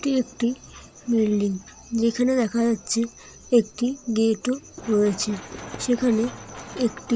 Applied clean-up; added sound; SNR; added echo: none; Run; 19 dB; none.